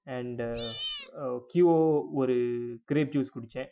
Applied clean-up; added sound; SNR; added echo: classical method Wiener filter.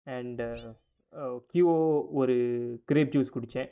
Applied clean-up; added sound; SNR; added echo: neural mask model DeepFilterNet 3.